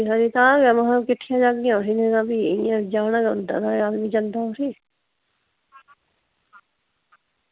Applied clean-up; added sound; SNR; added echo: none; none; none; none.